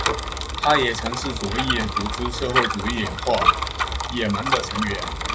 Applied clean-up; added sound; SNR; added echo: none; Bicycle; -1 dB; none.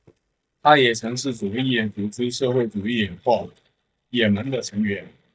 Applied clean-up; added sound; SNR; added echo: neural mask model DeepFilterNet 3.